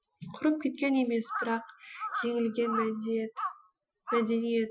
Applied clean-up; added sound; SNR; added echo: classical method Wiener filter.